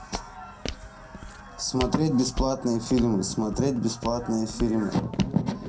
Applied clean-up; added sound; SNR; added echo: none; Walk, footsteps; 11 dB; reverberation time 0.3 s.